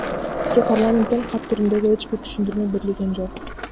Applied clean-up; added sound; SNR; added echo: none; Skateboard; 7 dB; none.